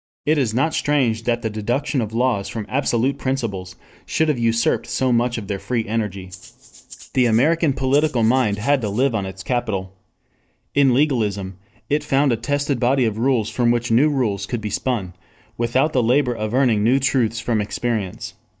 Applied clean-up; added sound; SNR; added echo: neural mask model DeepFilterNet 3.